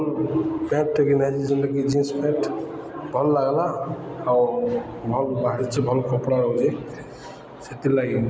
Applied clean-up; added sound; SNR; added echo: none; none; none; none.